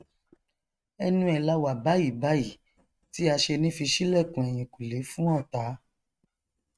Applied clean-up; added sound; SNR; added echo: neural mask model RNNoise.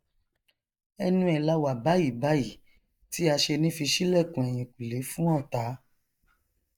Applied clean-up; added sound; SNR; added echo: neural mask model DeepFilterNet 3.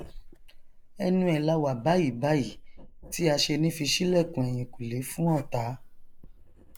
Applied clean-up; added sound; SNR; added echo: neural mask model Resemble Enhance denoiser.